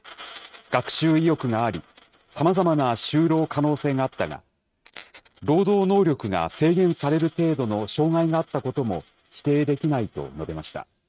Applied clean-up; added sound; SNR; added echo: neural mask model RNNoise.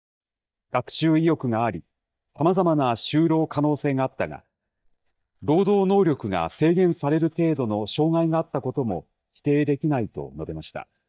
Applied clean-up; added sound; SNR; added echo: neural mask model DeepFilterNet 3.